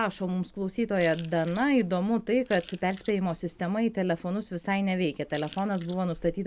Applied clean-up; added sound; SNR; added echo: none; Chewing, mastication / Crushing; 17 dB; none.